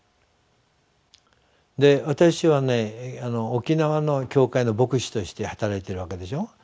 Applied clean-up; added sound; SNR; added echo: none; none; none; none.